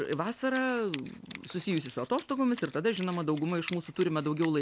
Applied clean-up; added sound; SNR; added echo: none; Wind instrument, woodwind instrument; 12 dB; none.